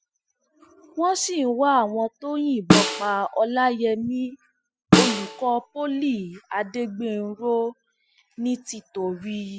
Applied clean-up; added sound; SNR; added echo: classical method spectral subtraction.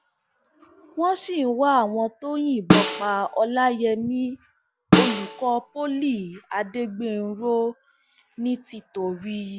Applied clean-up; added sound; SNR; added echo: none; Snare drum; -1 dB; none.